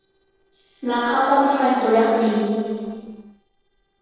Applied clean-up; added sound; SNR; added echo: neural separator model SepFormer DNS4.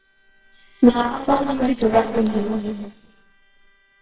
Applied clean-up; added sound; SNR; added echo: neural separator model SepFormer WHAMR!.